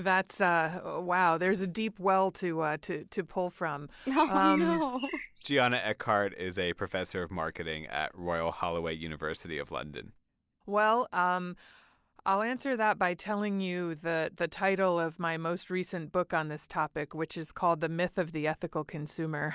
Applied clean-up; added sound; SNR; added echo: none; Bird; 14 dB; none.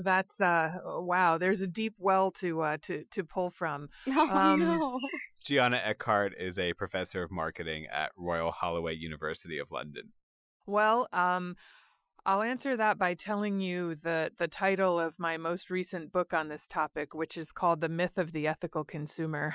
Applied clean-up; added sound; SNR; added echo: classical method Wiener filter.